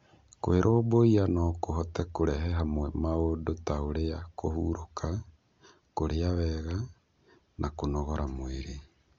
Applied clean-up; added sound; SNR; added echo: none; none; none; none.